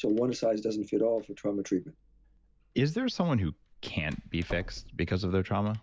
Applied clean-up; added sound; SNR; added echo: none; Door; 20 dB; none.